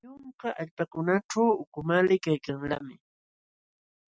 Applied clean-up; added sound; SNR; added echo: none; none; none; none.